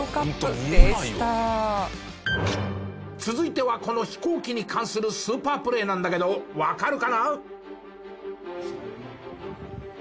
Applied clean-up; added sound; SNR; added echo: none; Bird; -4 dB; none.